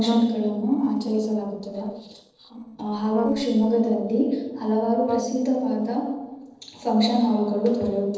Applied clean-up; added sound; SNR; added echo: neural separator model SepFormer DNS4.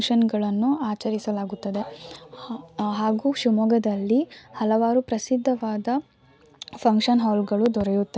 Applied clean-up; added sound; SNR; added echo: none; none; none; none.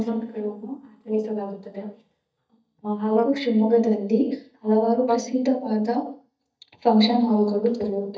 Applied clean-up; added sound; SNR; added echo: neural mask model DeepFilterNet 3.